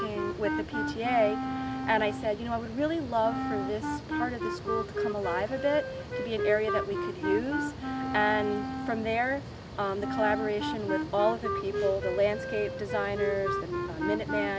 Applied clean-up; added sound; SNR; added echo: none; Wind instrument, woodwind instrument; 3 dB; none.